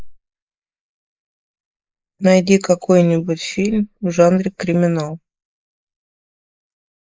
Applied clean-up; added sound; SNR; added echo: neural mask model Resemble Enhance denoiser.